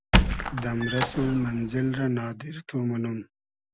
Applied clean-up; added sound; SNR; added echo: none; Squeak; -2 dB; none.